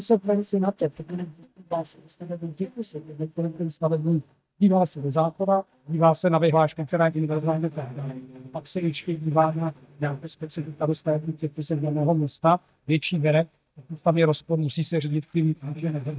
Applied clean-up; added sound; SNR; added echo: neural mask model DeepFilterNet 3.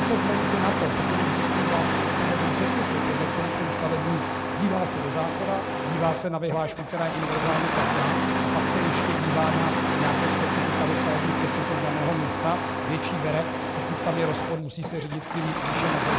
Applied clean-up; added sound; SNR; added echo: none; Engine starting; -4 dB; none.